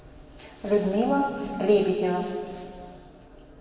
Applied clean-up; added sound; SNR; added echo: none; none; none; reverberation time 2.1 s.